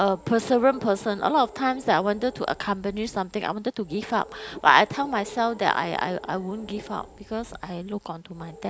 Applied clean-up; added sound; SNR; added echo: none; Animal; 20 dB; none.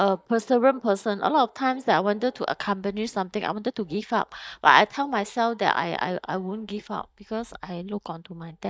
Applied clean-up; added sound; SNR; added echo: neural mask model DeepFilterNet 3.